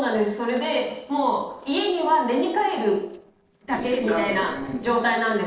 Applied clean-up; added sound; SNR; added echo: neural separator model SepFormer DNS4.